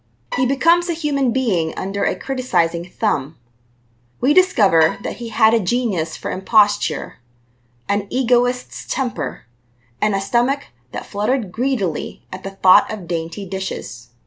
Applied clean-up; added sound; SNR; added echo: none; Bowed string instrument; 12 dB; none.